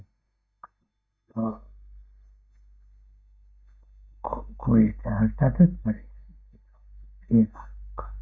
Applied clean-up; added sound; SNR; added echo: neural mask model DeepFilterNet 3.